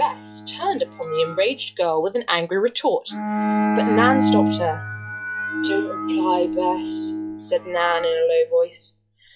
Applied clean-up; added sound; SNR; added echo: classical method log-MMSE.